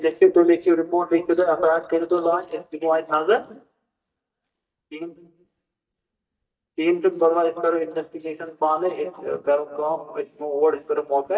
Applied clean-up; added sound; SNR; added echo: neural mask model DeepFilterNet 3.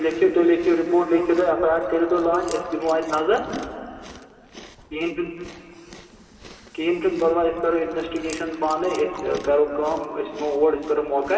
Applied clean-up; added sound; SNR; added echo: none; Chewing, mastication; 20 dB; reverberation time 2.8 s.